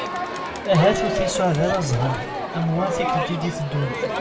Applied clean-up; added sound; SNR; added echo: none; Crowd; 2 dB; reverberation time 0.8 s.